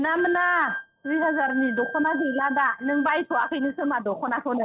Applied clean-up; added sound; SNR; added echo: neural mask model RNNoise.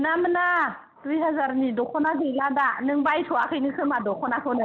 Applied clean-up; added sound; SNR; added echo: none; none; none; none.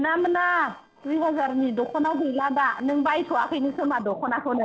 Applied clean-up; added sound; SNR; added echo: neural separator model SepFormer DNS4.